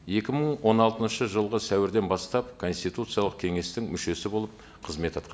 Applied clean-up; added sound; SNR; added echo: none; none; none; none.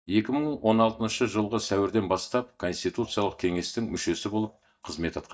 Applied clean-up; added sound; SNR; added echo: neural mask model DeepFilterNet 3.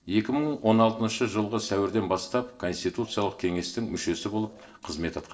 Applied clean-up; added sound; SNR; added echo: neural separator model SepFormer DNS4.